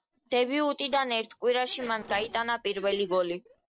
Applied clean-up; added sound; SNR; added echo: neural separator model SepFormer DNS4.